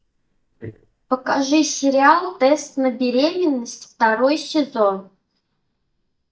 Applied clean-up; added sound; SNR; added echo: neural mask model DeepFilterNet 3.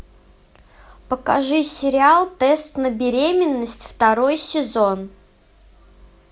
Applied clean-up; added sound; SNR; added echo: none; none; none; none.